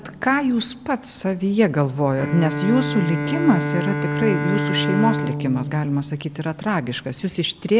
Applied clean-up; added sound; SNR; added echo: none; Bowed string instrument; 5 dB; none.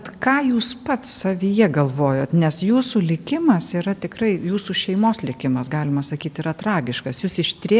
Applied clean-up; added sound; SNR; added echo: none; none; none; none.